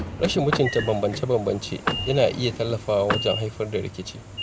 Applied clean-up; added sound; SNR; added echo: none; Sliding door / Train + Vehicle; 7 dB; none.